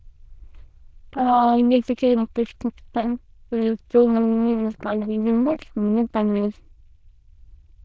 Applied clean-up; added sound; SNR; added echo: neural diffusion model UNIVERSE++.